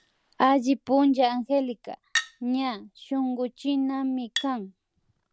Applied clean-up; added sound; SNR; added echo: none; Chink, clink; 13 dB; none.